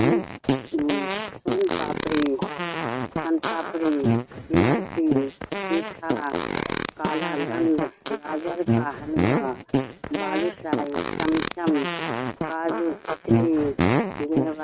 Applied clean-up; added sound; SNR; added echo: neural mask model RNNoise.